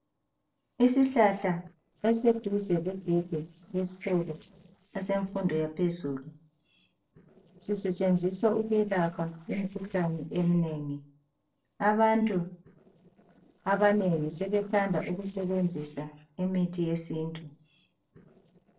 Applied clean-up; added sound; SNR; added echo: neural separator model SepFormer DNS4.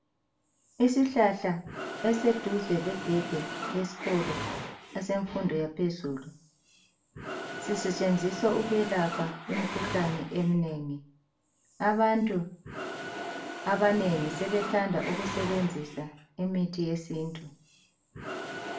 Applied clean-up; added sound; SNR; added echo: none; Mechanisms; 9 dB; reverberation time 0.3 s.